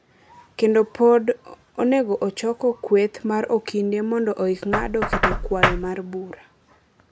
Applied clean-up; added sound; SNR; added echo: none; Knock; 7 dB; none.